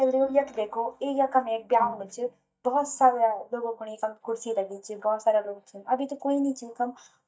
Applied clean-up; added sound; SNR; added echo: neural mask model DeepFilterNet 3.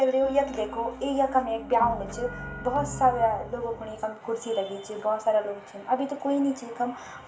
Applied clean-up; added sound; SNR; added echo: none; Piano; 12 dB; reverberation time 0.3 s.